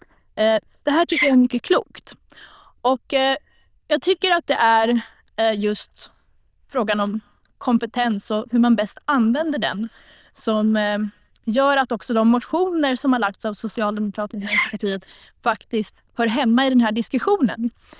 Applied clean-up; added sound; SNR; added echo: neural diffusion model UNIVERSE++.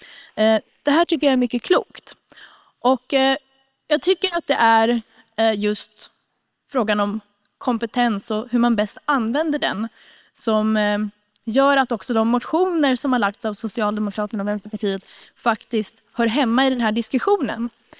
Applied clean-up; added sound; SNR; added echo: neural separator model SepFormer WHAM!.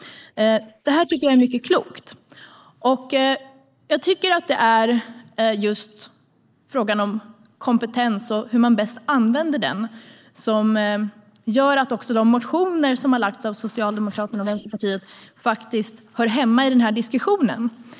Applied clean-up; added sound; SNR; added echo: neural mask model Resemble Enhance denoiser.